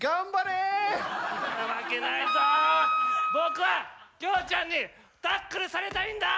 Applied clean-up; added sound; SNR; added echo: none; Wind instrument, woodwind instrument; -1 dB; none.